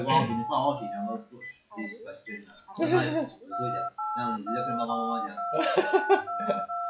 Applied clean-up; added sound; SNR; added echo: classical method log-MMSE.